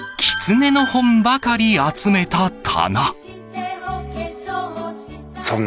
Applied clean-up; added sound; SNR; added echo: none; none; none; none.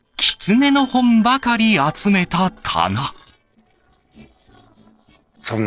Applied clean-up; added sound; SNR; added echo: neural separator model SepFormer DNS4.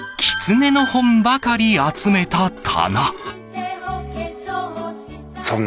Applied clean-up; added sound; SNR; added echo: none; Dishes, pots, and pans / Glass; 19 dB; none.